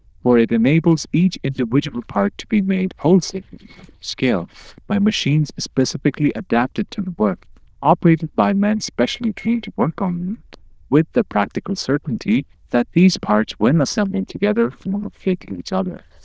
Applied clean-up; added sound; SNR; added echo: neural diffusion model UNIVERSE++.